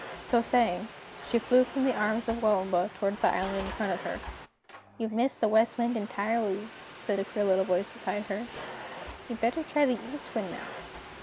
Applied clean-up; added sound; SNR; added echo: none; Domestic sounds, home sounds; 13 dB; none.